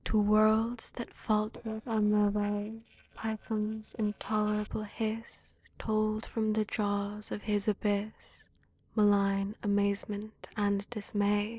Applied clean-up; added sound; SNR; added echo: neural separator model SepFormer DNS4.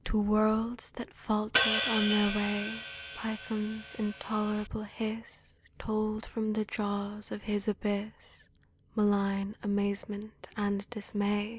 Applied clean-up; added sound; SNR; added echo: none; Hi-hat; -1 dB; none.